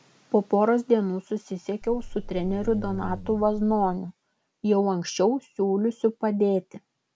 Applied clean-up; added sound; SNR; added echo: none; Buzz; 10 dB; none.